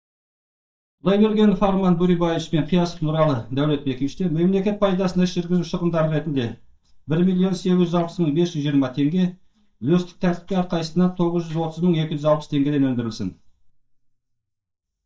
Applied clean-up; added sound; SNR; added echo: neural mask model DeepFilterNet 3.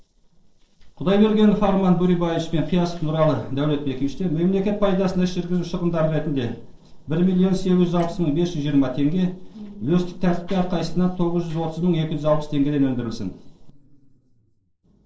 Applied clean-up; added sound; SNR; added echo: neural separator model SepFormer DNS4.